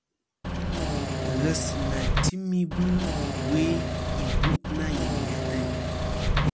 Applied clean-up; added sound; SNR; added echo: none; Engine / Mechanisms; -5 dB; none.